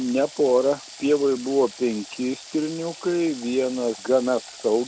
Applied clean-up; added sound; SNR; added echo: none; Water tap, faucet / Water; 18 dB; none.